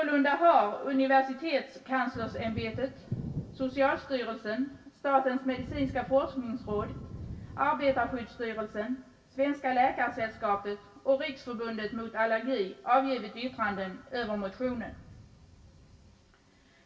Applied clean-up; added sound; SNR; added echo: none; Thunder; 16 dB; reverberation time 0.2 s.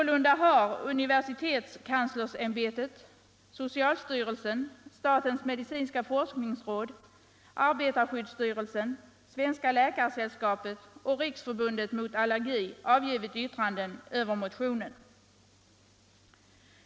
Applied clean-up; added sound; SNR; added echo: none; none; none; none.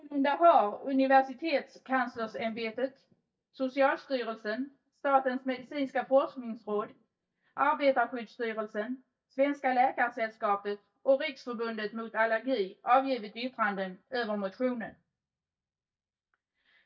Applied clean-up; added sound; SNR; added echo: neural mask model DeepFilterNet 3.